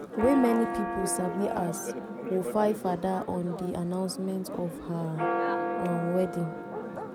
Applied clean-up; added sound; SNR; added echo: none; Church bell; 3 dB; none.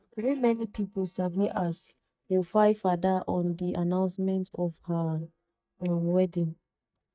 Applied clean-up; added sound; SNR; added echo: neural mask model DeepFilterNet 3.